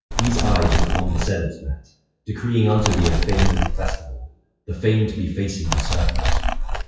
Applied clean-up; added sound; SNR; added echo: classical method WPE with log-MMSE.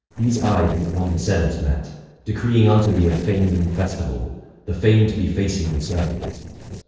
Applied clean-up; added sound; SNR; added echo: neural separator model SepFormer DNS4.